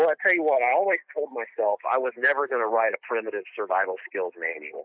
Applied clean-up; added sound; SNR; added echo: neural mask model Resemble Enhance denoiser.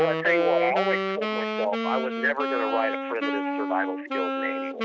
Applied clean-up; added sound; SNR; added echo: none; Wind instrument, woodwind instrument; -1 dB; none.